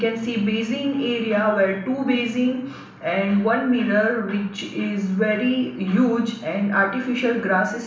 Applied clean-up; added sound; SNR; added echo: none; none; none; reverberation time 0.6 s.